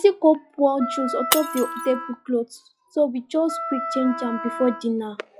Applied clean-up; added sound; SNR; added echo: classical method log-MMSE.